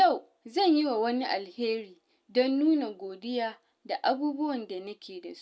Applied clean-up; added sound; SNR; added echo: none; none; none; none.